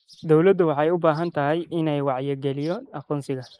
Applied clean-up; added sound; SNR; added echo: neural mask model Resemble Enhance denoiser.